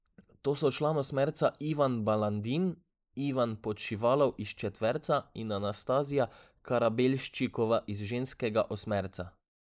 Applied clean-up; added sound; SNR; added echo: neural mask model Resemble Enhance denoiser.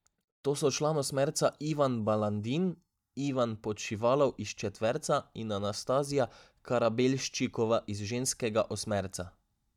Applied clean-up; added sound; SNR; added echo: neural mask model DeepFilterNet 3.